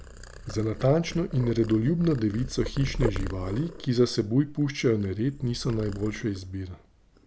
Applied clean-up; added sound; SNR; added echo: none; Purr; 11 dB; none.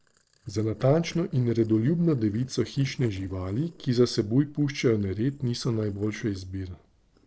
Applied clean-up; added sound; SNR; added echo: neural separator model SepFormer DNS4.